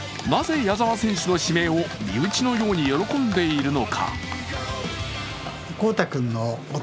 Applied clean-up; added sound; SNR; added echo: none; none; none; none.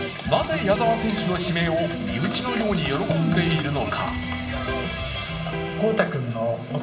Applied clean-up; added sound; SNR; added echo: none; Electric guitar; 7 dB; reverberation time 0.9 s.